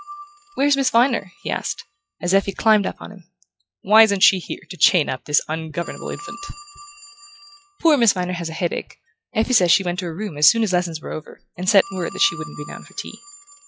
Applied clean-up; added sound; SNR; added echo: classical method log-MMSE.